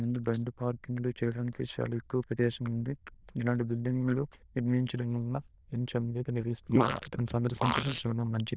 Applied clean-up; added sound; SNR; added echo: neural diffusion model UNIVERSE++.